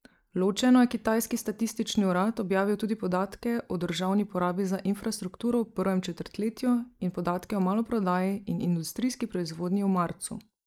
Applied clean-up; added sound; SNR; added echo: neural mask model Resemble Enhance denoiser.